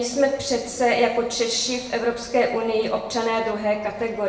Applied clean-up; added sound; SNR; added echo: none; none; none; reverberation time 0.8 s.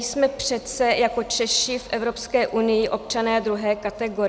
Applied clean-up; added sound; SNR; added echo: none; none; none; none.